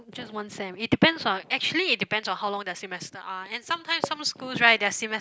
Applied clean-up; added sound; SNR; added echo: none; none; none; none.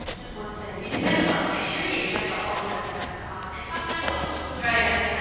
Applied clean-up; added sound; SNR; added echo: none; Writing; 8 dB; reverberation time 2.2 s.